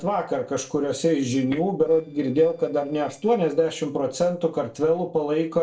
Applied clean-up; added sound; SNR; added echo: neural separator model SepFormer DNS4.